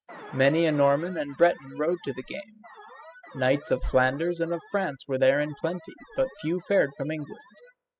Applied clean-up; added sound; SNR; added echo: classical method spectral subtraction.